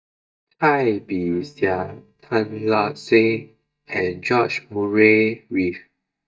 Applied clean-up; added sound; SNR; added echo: neural mask model DeepFilterNet 3.